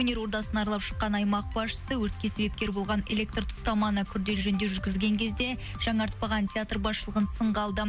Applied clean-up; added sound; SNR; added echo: none; none; none; none.